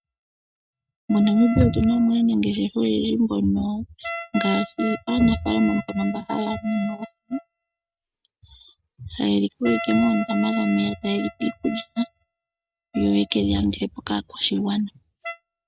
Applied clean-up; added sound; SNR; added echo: neural mask model RNNoise.